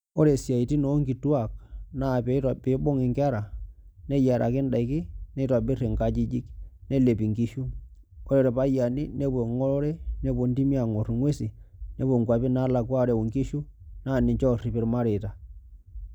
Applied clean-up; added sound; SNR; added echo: none; none; none; none.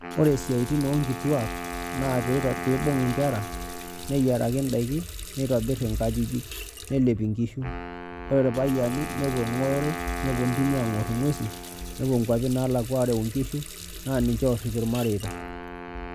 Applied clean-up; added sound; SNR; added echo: none; Wind instrument, woodwind instrument + Water tap, faucet; 10 dB; none.